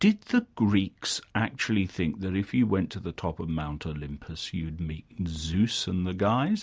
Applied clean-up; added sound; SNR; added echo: none; none; none; none.